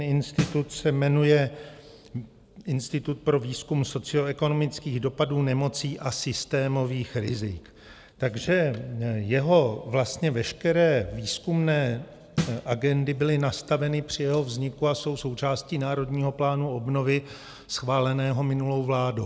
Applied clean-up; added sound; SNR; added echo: none; Snare drum; 7 dB; none.